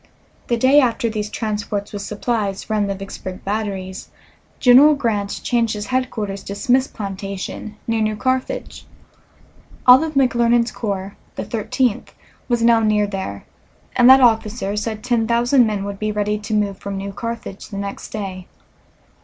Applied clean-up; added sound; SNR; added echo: none; none; none; none.